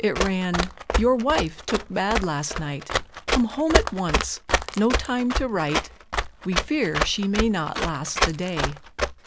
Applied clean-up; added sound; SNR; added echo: none; Run; 1 dB; none.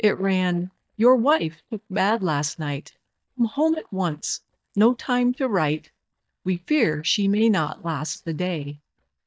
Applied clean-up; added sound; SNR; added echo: neural mask model DeepFilterNet 3.